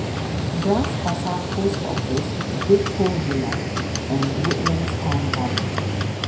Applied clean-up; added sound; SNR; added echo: none; Livestock, farm animals, working animals; -1 dB; reverberation time 0.5 s.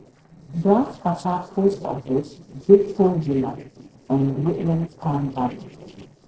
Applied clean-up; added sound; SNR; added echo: neural separator model SepFormer DNS4.